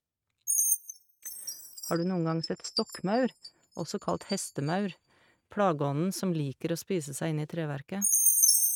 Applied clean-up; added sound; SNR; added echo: neural mask model RNNoise.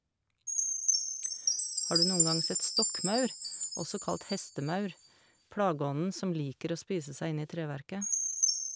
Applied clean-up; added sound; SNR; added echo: none; Chime; -5 dB; none.